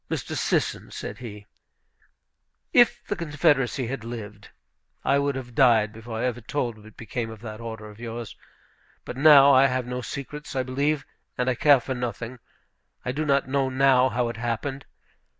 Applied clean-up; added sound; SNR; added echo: none; none; none; none.